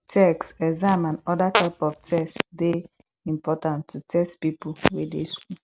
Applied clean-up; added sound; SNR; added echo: none; Fart; 4 dB; none.